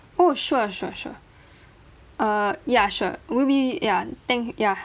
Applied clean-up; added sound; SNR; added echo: none; none; none; none.